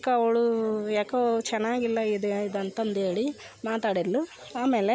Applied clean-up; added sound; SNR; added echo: none; none; none; none.